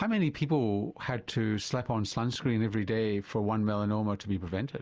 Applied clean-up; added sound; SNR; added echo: none; none; none; none.